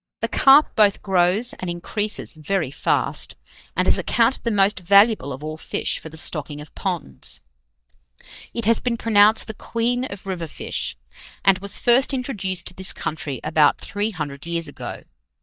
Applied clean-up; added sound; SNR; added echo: neural mask model DeepFilterNet 3.